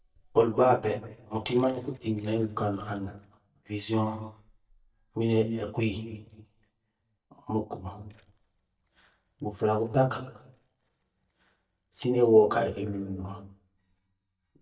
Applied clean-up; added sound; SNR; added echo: neural mask model DeepFilterNet 3.